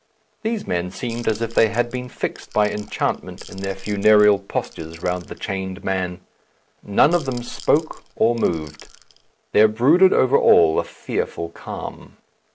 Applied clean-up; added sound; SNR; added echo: none; Rattle / Rattle (instrument); 18 dB; none.